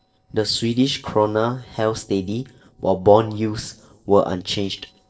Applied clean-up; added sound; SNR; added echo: neural separator model SepFormer DNS4.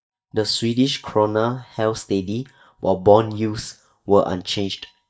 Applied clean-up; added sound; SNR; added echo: neural mask model DeepFilterNet 3.